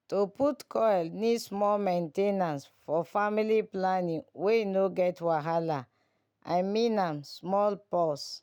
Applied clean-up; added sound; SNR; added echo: none; none; none; none.